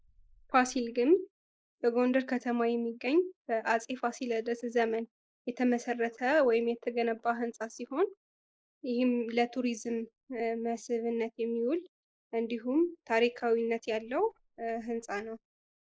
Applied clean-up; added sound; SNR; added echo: neural mask model Resemble Enhance denoiser.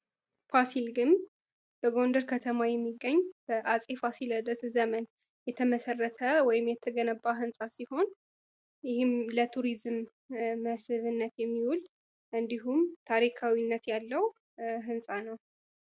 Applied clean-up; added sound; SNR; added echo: none; none; none; none.